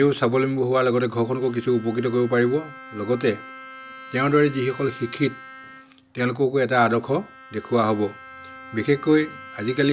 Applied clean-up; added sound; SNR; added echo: none; Bowed string instrument; 19 dB; none.